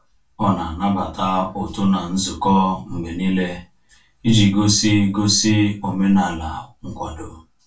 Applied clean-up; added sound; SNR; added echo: none; none; none; reverberation time 0.2 s.